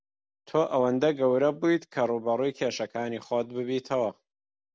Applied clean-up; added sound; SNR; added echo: none; none; none; none.